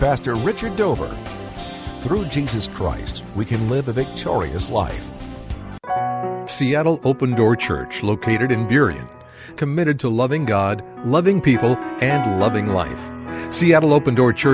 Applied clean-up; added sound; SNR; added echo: none; none; none; none.